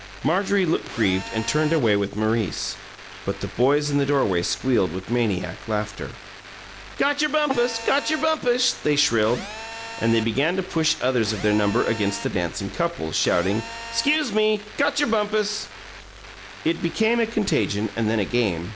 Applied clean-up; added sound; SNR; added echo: none; Telephone; 14 dB; none.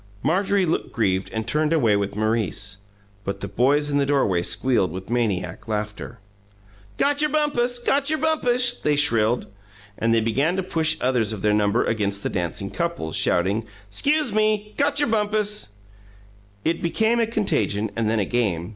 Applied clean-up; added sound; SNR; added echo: none; none; none; none.